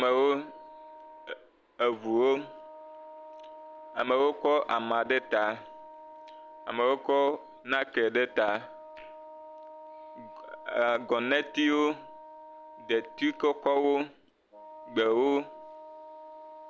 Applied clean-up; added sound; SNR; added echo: none; Wind instrument, woodwind instrument; 18 dB; none.